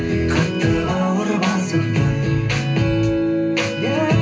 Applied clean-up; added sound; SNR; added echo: none; none; none; reverberation time 0.3 s.